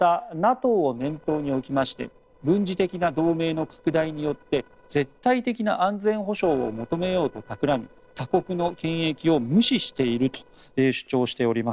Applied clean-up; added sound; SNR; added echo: neural separator model SepFormer DNS4.